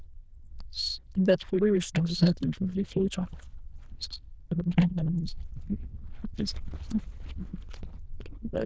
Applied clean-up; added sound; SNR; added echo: neural diffusion model UNIVERSE++.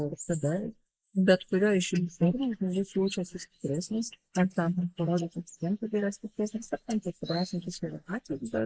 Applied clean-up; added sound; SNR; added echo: neural mask model Resemble Enhance denoiser.